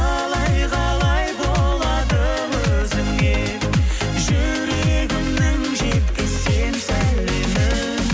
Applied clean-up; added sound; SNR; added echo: none; none; none; none.